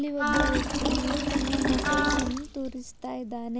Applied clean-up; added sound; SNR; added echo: none; Wind instrument, woodwind instrument + Liquid; -4 dB; none.